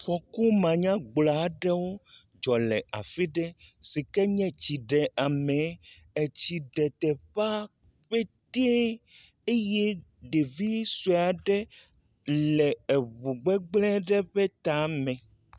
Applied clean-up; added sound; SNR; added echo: none; none; none; none.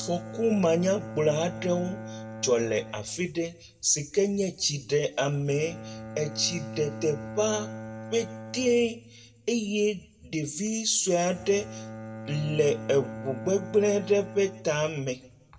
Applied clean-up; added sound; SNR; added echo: none; Bowed string instrument; 13 dB; reverberation time 0.4 s.